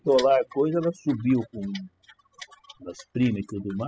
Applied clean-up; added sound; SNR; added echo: classical method spectral subtraction.